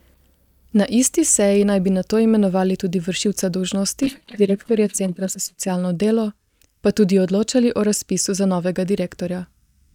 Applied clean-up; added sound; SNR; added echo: neural mask model DeepFilterNet 3.